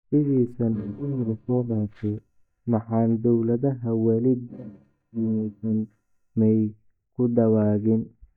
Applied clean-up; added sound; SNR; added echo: neural mask model DeepFilterNet 3.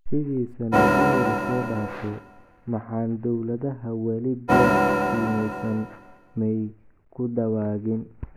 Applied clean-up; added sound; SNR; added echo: none; Organ; -3 dB; none.